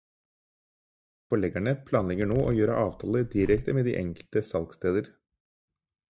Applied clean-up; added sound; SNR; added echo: neural mask model DeepFilterNet 3.